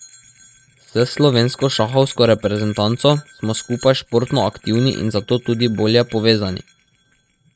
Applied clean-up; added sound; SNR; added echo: neural mask model RNNoise.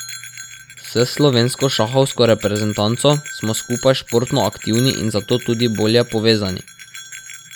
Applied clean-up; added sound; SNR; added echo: none; Bell; 15 dB; none.